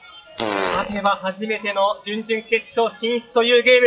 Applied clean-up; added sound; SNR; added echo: classical method WPE with log-MMSE.